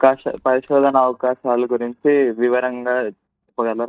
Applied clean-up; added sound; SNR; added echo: neural mask model DeepFilterNet 3.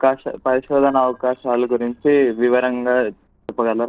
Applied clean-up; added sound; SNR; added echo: neural separator model SepFormer DNS4.